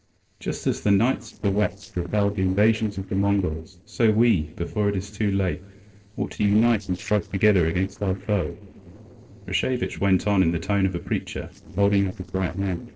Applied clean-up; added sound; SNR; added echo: neural separator model SepFormer DNS4.